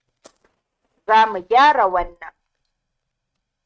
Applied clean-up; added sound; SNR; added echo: neural mask model RNNoise.